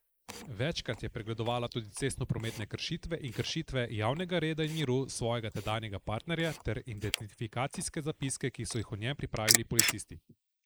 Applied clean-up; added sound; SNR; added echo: neural mask model Resemble Enhance denoiser.